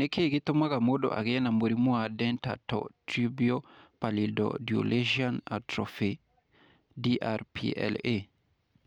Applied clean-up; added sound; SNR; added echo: none; none; none; none.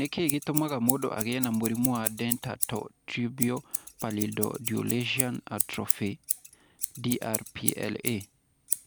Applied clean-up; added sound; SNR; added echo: none; Scissors; 3 dB; none.